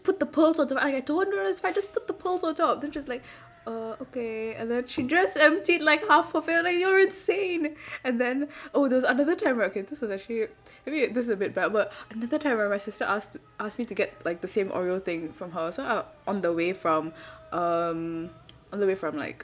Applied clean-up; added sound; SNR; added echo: none; none; none; none.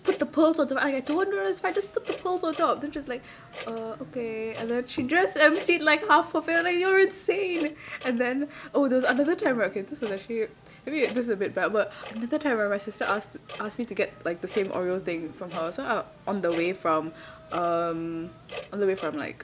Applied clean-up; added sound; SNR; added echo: none; Clock; 18 dB; none.